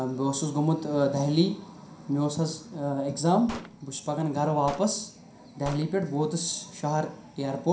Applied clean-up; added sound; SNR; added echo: none; Gunshot, gunfire; 17 dB; reverberation time 0.5 s.